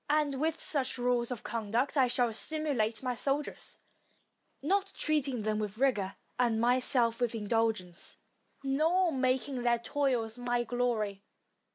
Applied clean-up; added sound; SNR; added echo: none; none; none; none.